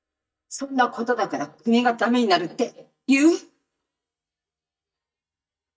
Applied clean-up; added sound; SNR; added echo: neural mask model DeepFilterNet 3.